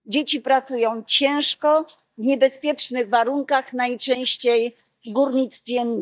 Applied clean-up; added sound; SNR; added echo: neural mask model DeepFilterNet 3.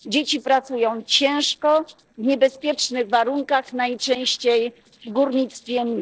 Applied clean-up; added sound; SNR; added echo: neural separator model SepFormer DNS4.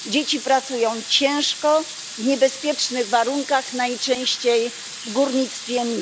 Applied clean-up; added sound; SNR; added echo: none; Sink (filling or washing) / Water tap, faucet; 12 dB; none.